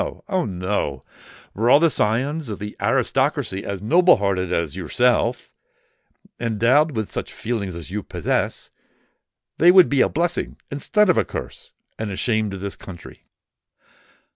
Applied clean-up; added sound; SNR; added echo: none; none; none; none.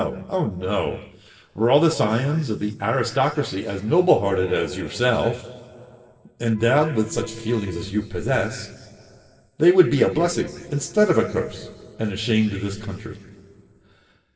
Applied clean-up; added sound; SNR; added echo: neural separator model SepFormer DNS4.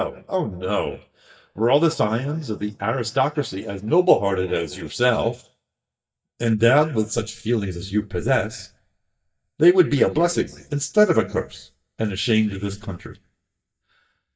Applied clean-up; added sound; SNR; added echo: neural mask model DeepFilterNet 3.